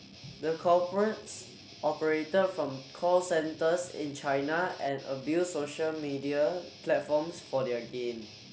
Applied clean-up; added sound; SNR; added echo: none; Guitar; 19 dB; none.